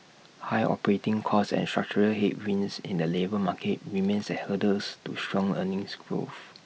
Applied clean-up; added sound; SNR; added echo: none; none; none; none.